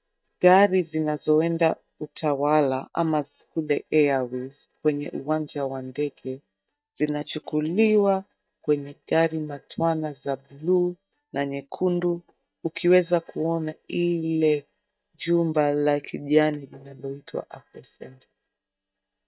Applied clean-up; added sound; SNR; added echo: neural mask model DeepFilterNet 3.